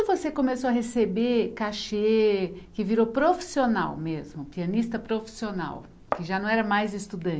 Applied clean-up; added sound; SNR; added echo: none; none; none; none.